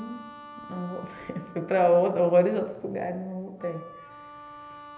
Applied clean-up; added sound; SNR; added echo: none; Wind instrument, woodwind instrument; 19 dB; reverberation time 0.8 s.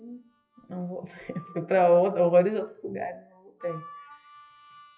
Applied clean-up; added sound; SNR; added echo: classical method WPE with log-MMSE.